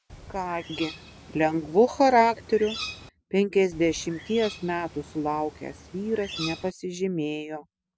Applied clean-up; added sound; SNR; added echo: none; Bird; 15 dB; none.